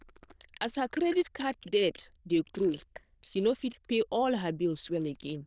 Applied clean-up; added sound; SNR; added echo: neural diffusion model UNIVERSE++.